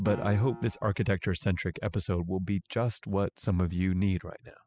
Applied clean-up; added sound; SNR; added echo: classical method spectral subtraction.